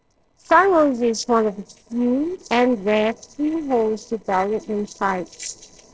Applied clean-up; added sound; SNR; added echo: neural separator model SepFormer DNS4.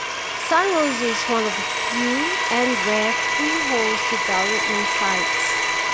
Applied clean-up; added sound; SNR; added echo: none; Domestic sounds, home sounds; -2 dB; none.